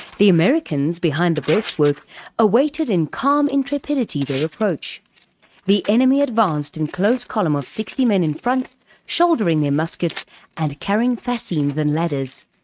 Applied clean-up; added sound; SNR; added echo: neural mask model RNNoise.